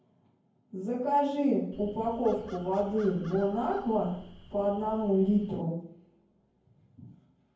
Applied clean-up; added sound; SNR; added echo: none; Crow; 20 dB; reverberation time 0.9 s.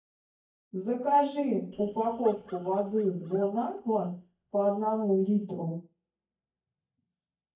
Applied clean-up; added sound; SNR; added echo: neural mask model DeepFilterNet 3.